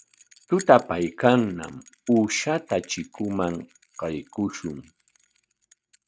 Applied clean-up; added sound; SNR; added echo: neural mask model RNNoise.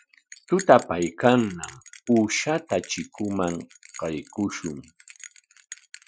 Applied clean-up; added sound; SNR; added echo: classical method Wiener filter.